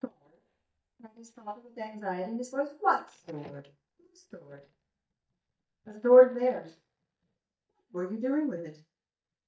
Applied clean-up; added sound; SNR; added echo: neural mask model DeepFilterNet 3.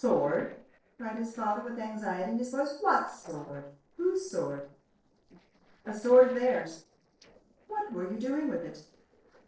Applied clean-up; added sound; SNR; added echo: neural separator model SepFormer DNS4.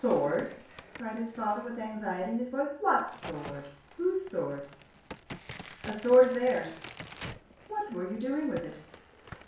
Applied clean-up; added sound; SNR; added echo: none; Crack; 17 dB; reverberation time 0.5 s.